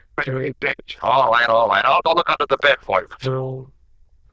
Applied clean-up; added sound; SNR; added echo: neural diffusion model UNIVERSE++.